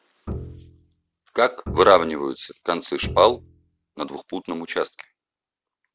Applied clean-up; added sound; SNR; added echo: none; Bowed string instrument; 13 dB; none.